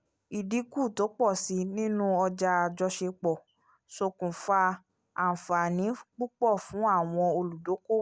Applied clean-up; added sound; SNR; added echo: none; none; none; none.